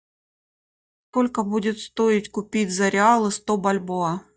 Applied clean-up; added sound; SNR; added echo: neural mask model DeepFilterNet 3.